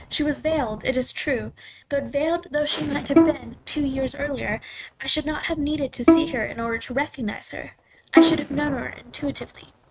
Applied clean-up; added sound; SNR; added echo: neural mask model RNNoise.